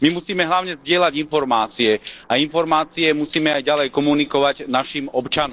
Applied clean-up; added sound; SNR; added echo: neural separator model SepFormer DNS4.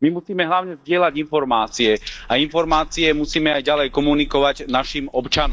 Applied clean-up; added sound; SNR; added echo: neural mask model DeepFilterNet 3.